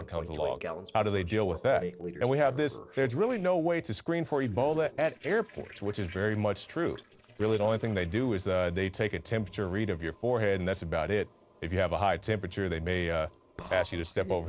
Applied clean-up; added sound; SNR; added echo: neural separator model SepFormer DNS4.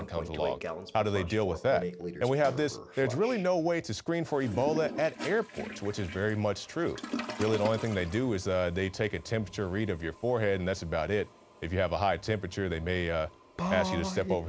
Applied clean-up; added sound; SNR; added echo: none; Toilet flush; 10 dB; none.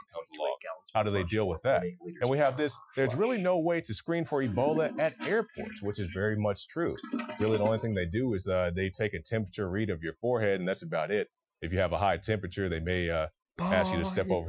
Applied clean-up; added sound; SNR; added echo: classical method Wiener filter.